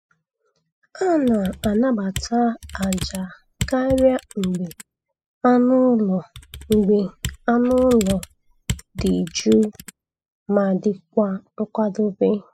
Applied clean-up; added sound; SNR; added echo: classical method spectral subtraction.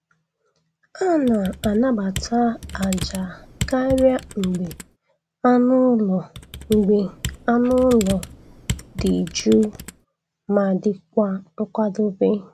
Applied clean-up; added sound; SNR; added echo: none; Computer keyboard; 12 dB; none.